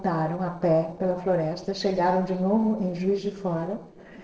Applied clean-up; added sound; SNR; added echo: neural separator model SepFormer DNS4.